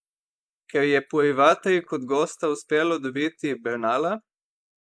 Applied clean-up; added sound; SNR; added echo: neural mask model Resemble Enhance denoiser.